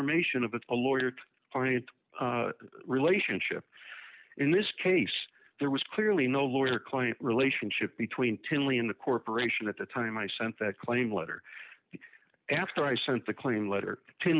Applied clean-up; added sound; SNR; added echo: none; none; none; none.